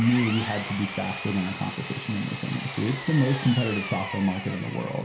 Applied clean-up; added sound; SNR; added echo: none; Engine; 6 dB; reverberation time 0.5 s.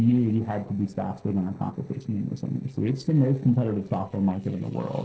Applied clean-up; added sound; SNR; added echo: neural separator model SepFormer DNS4.